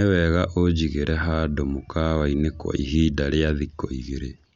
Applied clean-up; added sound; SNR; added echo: none; none; none; none.